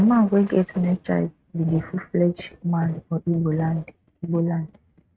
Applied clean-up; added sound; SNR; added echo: neural mask model RNNoise.